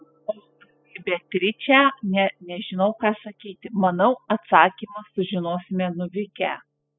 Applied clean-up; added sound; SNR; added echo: classical method spectral subtraction.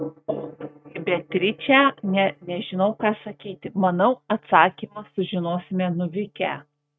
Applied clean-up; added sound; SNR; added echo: neural mask model RNNoise.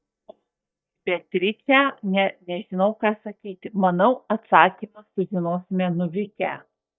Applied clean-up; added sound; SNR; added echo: neural mask model DeepFilterNet 3.